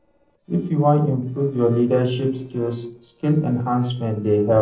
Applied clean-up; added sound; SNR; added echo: neural separator model SepFormer DNS4.